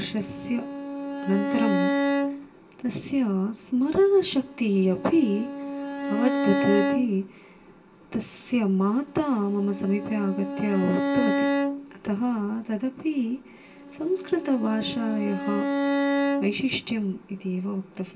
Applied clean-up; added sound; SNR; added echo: none; Bowed string instrument; 3 dB; reverberation time 0.2 s.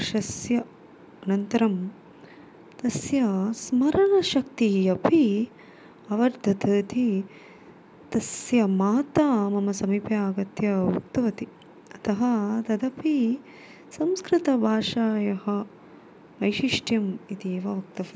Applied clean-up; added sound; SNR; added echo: none; none; none; none.